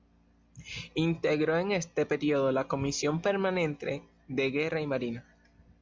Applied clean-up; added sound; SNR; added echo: none; none; none; none.